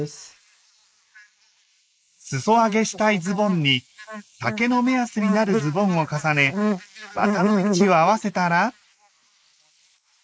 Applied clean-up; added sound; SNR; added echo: neural mask model Resemble Enhance denoiser.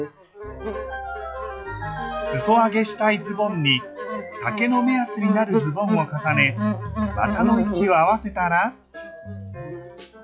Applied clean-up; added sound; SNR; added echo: classical method log-MMSE.